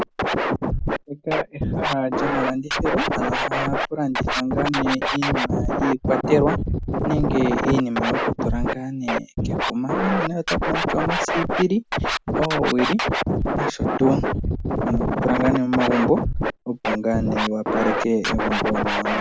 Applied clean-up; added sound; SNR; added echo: none; Scratching (performance technique); -1 dB; none.